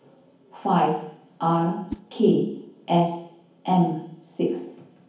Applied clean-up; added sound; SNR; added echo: none; Whoosh, swoosh, swish; 19 dB; reverberation time 0.7 s.